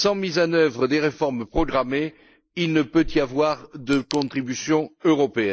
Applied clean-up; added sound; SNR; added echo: neural mask model Resemble Enhance denoiser.